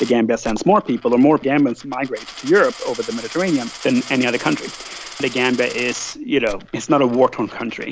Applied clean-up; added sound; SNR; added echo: none; Coin (dropping); 17 dB; none.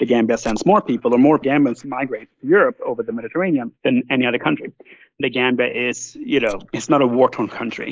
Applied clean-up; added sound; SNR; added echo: neural mask model Resemble Enhance denoiser.